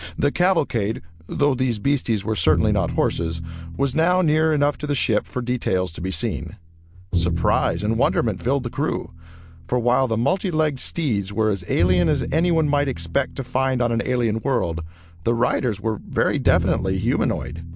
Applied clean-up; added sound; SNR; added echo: none; Bowed string instrument; 8 dB; none.